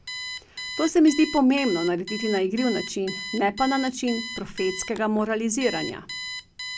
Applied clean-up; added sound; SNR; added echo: none; Alarm; 11 dB; none.